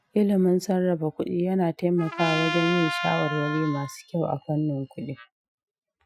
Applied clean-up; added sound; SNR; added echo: classical method Wiener filter.